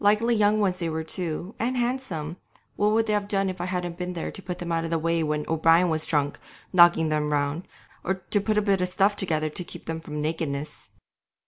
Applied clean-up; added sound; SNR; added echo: none; none; none; none.